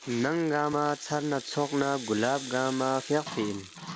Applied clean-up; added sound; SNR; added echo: none; Rattle (instrument); 15 dB; none.